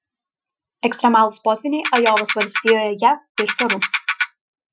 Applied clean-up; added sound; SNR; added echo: classical method Wiener filter.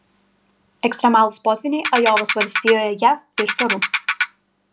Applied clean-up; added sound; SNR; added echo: none; Ratchet, pawl; 3 dB; none.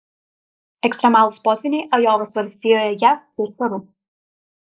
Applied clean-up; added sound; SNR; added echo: neural mask model Resemble Enhance denoiser.